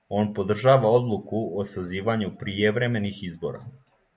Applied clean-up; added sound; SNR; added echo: none; none; none; none.